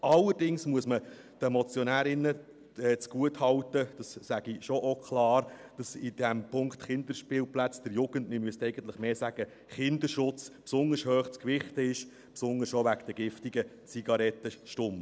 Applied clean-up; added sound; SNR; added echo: none; none; none; none.